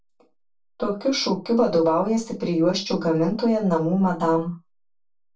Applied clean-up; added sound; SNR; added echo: none; none; none; reverberation time 0.2 s.